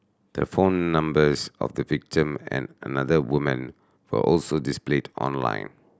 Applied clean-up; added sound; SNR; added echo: none; none; none; none.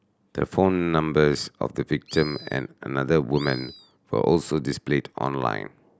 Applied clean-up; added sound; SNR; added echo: none; Animal; 17 dB; none.